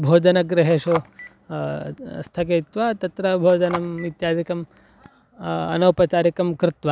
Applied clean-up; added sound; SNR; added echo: none; Telephone; 18 dB; none.